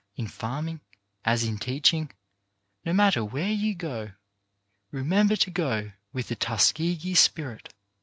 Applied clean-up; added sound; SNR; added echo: none; none; none; none.